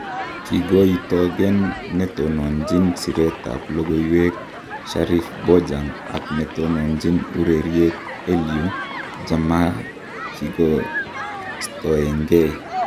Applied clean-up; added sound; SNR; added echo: none; Human group actions; 11 dB; none.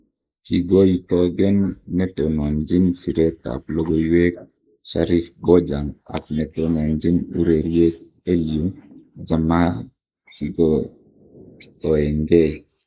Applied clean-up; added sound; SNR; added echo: neural mask model Resemble Enhance denoiser.